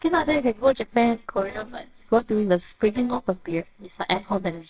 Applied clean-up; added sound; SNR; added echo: neural separator model SepFormer WHAMR!.